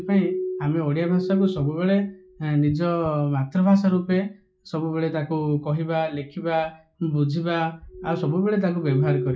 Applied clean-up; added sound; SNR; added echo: classical method log-MMSE.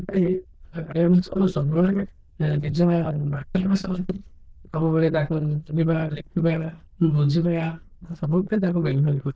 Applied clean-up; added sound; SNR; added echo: neural diffusion model UNIVERSE++.